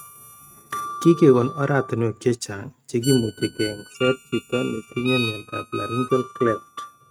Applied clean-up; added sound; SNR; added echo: neural mask model RNNoise.